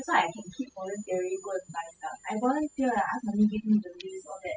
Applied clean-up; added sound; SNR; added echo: classical method spectral subtraction.